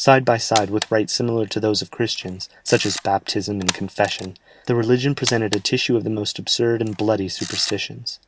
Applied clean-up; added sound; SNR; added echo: none; Camera; 13 dB; none.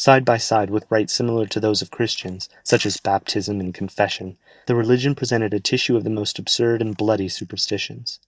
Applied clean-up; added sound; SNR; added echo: neural mask model DeepFilterNet 3.